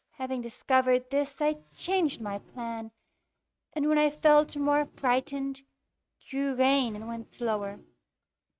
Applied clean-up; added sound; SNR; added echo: neural mask model RNNoise.